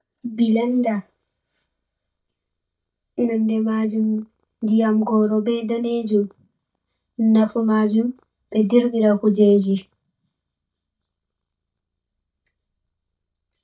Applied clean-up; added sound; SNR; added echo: neural mask model DeepFilterNet 3.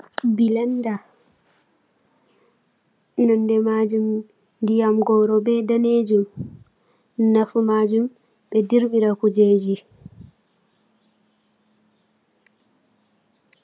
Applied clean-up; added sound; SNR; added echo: none; none; none; none.